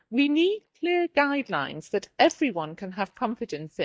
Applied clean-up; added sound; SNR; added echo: neural mask model DeepFilterNet 3.